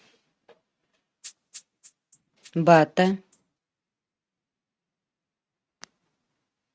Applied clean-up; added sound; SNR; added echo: neural mask model RNNoise.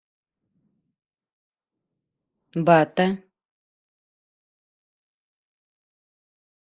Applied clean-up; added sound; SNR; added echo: neural mask model Resemble Enhance denoiser.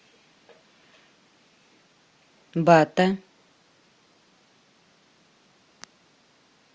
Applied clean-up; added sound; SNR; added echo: none; none; none; none.